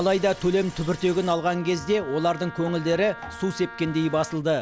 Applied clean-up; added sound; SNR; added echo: none; Wind instrument, woodwind instrument; 17 dB; none.